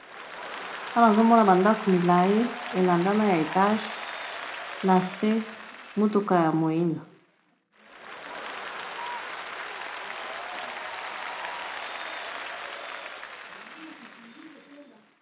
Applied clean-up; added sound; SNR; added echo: none; Applause; 11 dB; reverberation time 0.3 s.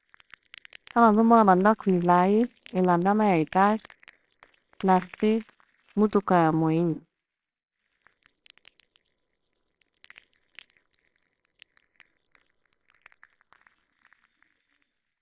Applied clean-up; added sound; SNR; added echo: neural separator model SepFormer WHAMR!.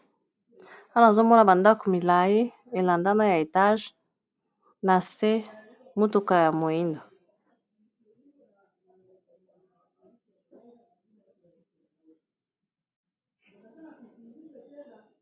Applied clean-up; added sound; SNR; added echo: none; none; none; none.